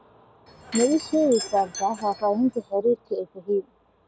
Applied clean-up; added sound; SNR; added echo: none; Door / Chime; 12 dB; none.